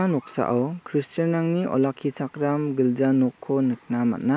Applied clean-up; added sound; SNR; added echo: none; none; none; none.